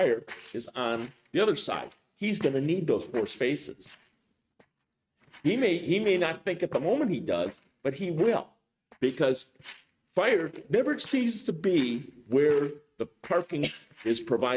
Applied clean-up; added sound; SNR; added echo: neural mask model RNNoise.